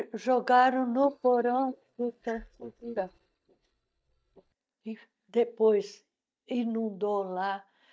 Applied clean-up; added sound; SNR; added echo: neural mask model DeepFilterNet 3.